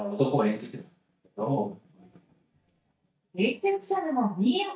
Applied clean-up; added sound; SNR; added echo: neural mask model DeepFilterNet 3.